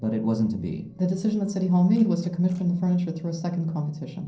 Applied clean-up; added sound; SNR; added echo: neural separator model SepFormer DNS4.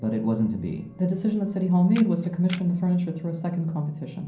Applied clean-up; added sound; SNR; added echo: none; Camera; 19 dB; reverberation time 0.6 s.